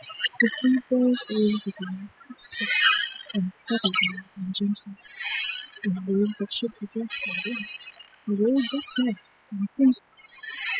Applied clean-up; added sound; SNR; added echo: classical method spectral subtraction.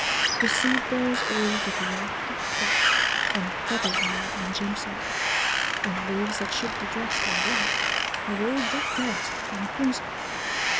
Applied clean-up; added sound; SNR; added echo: none; Wind; -5 dB; none.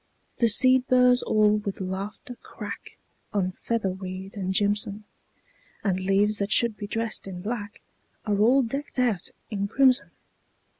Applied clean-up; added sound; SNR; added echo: none; none; none; none.